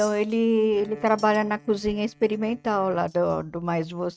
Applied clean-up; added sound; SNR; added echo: neural mask model RNNoise.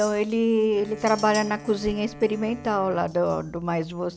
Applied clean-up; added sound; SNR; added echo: none; Wind instrument, woodwind instrument + Chink, clink; 18 dB; none.